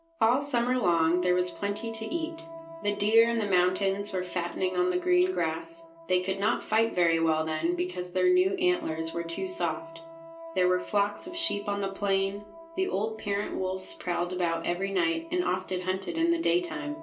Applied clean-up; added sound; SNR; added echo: none; Wind instrument, woodwind instrument; 18 dB; reverberation time 0.3 s.